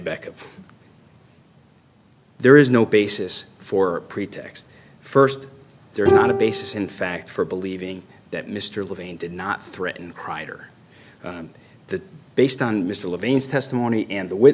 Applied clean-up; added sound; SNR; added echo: none; Bowed string instrument; 2 dB; none.